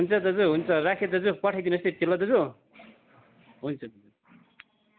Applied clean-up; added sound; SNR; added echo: none; none; none; none.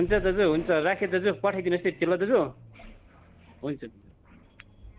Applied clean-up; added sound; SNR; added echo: none; Accelerating, revving, vroom; 18 dB; none.